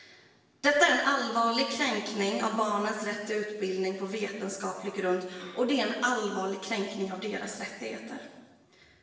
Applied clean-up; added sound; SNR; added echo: none; none; none; reverberation time 1.1 s.